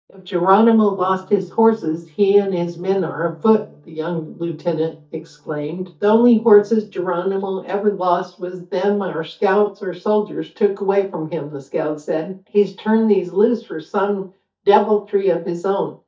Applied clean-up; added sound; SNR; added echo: neural mask model DeepFilterNet 3.